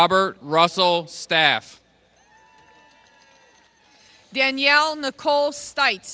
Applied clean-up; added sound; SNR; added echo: none; none; none; none.